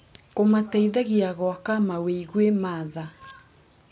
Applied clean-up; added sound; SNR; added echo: none; none; none; none.